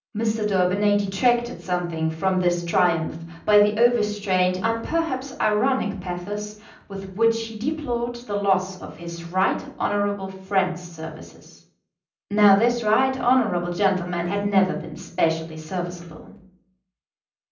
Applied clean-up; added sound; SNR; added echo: none; none; none; reverberation time 0.6 s.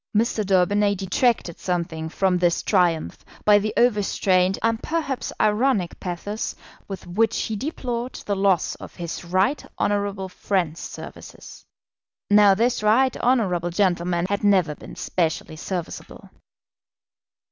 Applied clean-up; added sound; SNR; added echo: none; none; none; none.